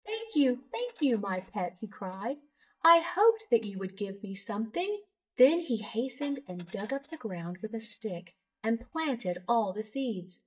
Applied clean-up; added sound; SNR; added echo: neural mask model DeepFilterNet 3.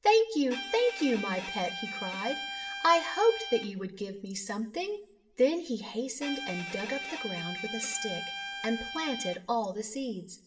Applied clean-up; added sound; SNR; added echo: none; Bowed string instrument; 8 dB; reverberation time 0.7 s.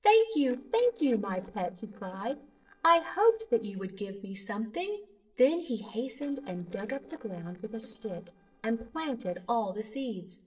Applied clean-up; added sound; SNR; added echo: neural separator model SepFormer DNS4.